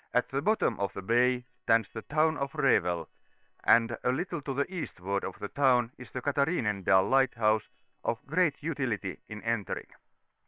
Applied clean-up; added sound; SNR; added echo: neural separator model SepFormer WHAM!.